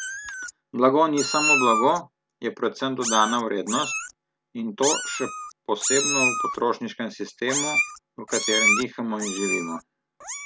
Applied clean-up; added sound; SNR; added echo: none; Meow; 2 dB; none.